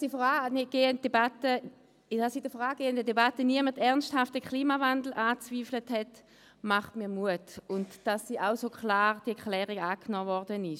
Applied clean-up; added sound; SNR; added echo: none; none; none; none.